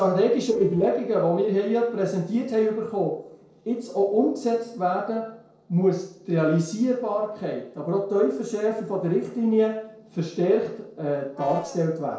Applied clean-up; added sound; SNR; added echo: neural separator model SepFormer DNS4.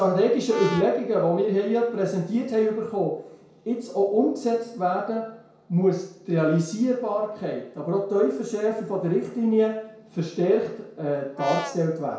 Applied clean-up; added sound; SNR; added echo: none; Brass instrument; 12 dB; reverberation time 0.6 s.